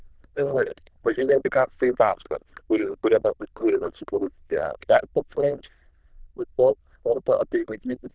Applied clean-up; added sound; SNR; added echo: neural diffusion model UNIVERSE++.